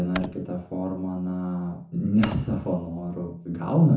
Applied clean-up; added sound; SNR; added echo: none; Computer keyboard; 14 dB; reverberation time 0.6 s.